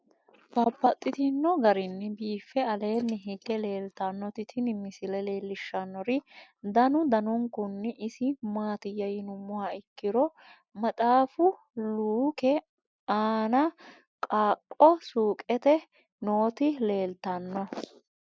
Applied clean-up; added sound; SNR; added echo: neural mask model Resemble Enhance denoiser.